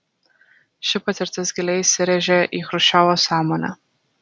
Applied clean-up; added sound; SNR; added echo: none; none; none; none.